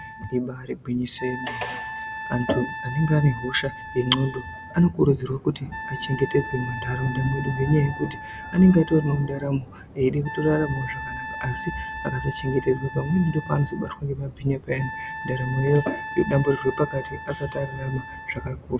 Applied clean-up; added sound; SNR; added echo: none; Wind instrument, woodwind instrument; 11 dB; none.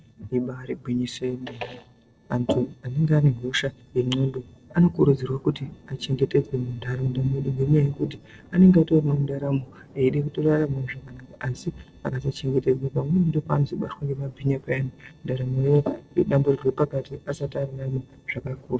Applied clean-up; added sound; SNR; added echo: neural separator model SepFormer DNS4.